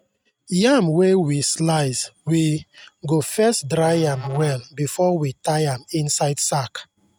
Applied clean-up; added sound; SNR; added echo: neural mask model RNNoise.